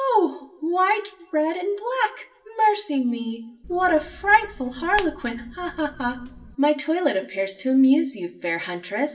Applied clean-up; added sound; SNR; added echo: none; Hands; 16 dB; reverberation time 0.8 s.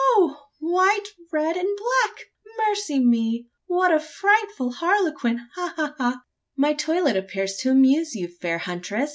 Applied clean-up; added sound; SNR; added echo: none; none; none; none.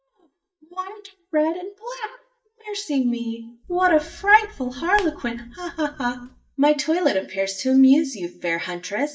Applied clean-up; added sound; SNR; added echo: neural mask model DeepFilterNet 3.